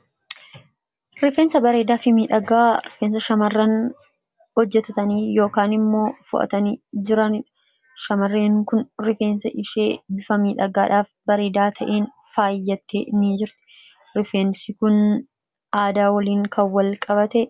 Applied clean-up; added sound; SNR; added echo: none; none; none; none.